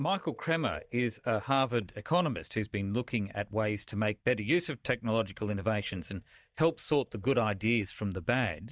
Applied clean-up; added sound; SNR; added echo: neural mask model DeepFilterNet 3.